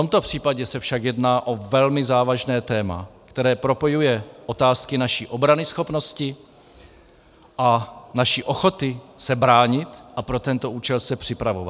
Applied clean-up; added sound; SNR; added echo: none; none; none; none.